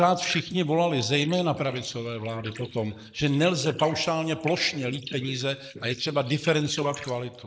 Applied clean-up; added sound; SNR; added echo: neural mask model Resemble Enhance denoiser.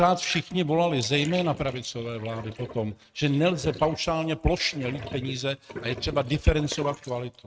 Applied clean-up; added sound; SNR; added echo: neural mask model RNNoise.